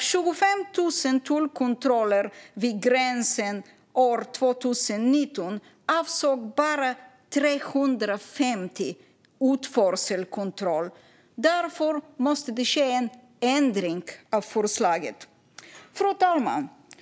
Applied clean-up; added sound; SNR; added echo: none; none; none; none.